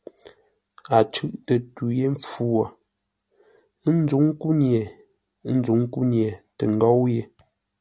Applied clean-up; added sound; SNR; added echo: none; none; none; none.